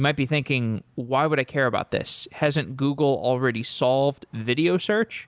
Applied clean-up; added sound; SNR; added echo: none; none; none; none.